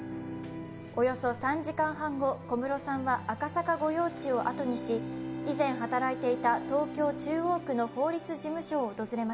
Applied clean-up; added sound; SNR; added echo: none; Bowed string instrument; 11 dB; none.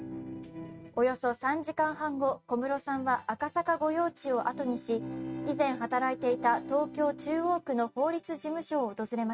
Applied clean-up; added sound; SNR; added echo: neural mask model RNNoise.